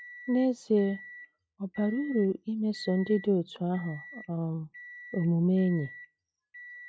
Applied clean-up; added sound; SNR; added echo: classical method log-MMSE.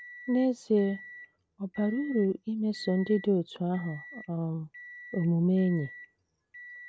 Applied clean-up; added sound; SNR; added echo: none; Microwave oven; 19 dB; none.